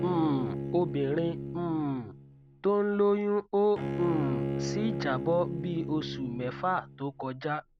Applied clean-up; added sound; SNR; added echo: none; Bowed string instrument; 6 dB; none.